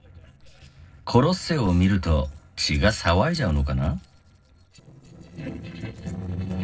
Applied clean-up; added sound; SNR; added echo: neural separator model SepFormer DNS4.